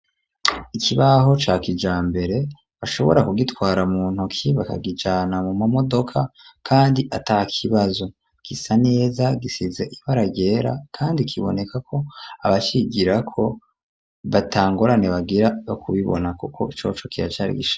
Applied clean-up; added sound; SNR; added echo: none; none; none; none.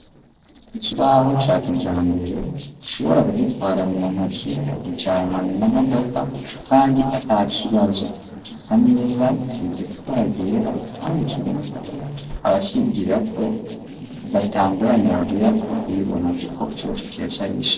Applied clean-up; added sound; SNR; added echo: neural separator model SepFormer DNS4.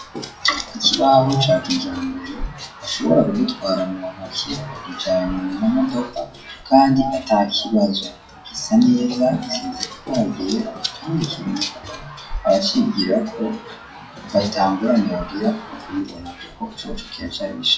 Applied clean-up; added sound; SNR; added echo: classical method WPE with log-MMSE.